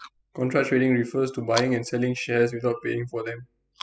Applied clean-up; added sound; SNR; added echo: classical method spectral subtraction.